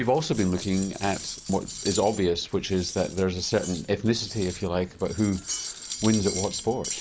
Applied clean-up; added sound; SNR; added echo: none; Cutlery, silverware; 11 dB; none.